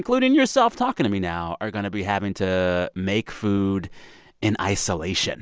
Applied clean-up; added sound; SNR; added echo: none; none; none; none.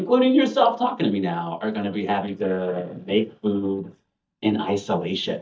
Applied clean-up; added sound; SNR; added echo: neural mask model DeepFilterNet 3.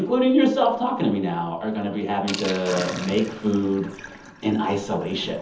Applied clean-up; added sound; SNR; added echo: none; Sink (filling or washing); 14 dB; reverberation time 0.7 s.